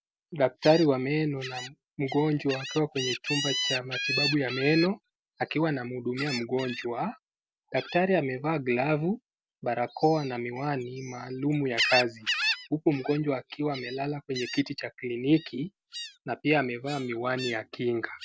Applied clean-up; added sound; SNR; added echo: none; Gull, seagull; 8 dB; none.